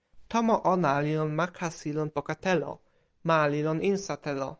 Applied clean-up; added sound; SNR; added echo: none; none; none; none.